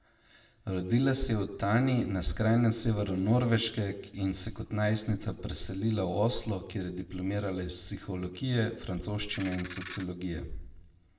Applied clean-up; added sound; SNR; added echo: none; Ratchet, pawl; 13 dB; reverberation time 0.6 s.